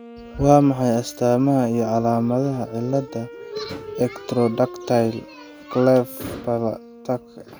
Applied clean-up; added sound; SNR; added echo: none; Wind instrument, woodwind instrument; 18 dB; none.